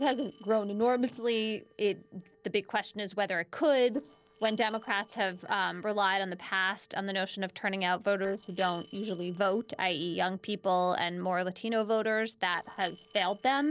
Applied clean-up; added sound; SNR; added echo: neural separator model SepFormer DNS4.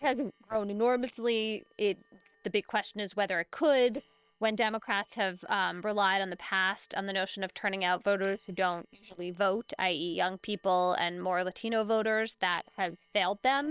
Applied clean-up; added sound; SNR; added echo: neural separator model SepFormer WHAM!.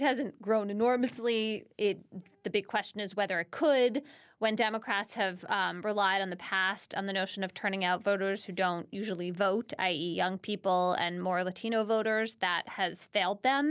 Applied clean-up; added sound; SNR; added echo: none; none; none; none.